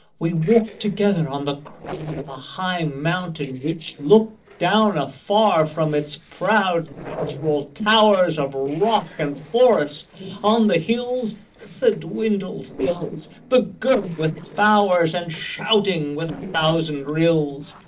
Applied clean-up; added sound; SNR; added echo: neural separator model SepFormer DNS4.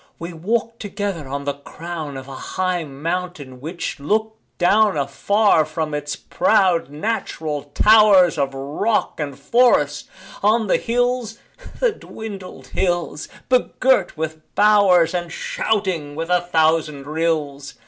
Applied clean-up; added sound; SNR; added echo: none; none; none; none.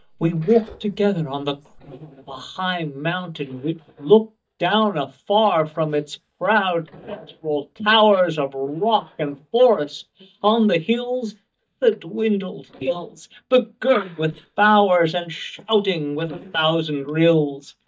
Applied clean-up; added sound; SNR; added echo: neural mask model DeepFilterNet 3.